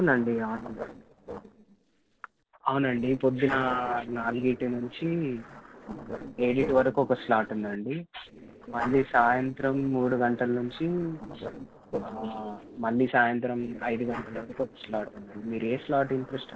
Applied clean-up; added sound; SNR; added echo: neural separator model SepFormer DNS4.